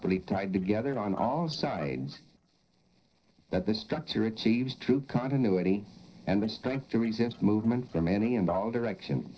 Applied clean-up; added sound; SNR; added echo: neural separator model SepFormer DNS4.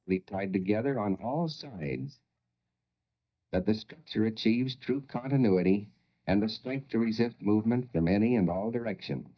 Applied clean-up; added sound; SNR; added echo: neural mask model DeepFilterNet 3.